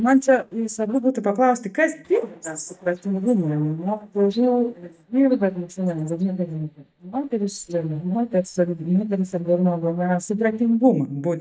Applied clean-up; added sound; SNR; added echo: neural mask model DeepFilterNet 3.